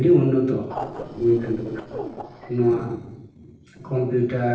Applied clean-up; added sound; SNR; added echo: neural separator model SepFormer DNS4.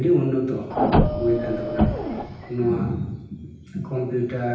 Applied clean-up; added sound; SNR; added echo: none; Printer; -2 dB; reverberation time 0.9 s.